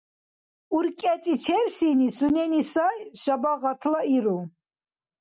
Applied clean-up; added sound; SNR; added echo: none; none; none; none.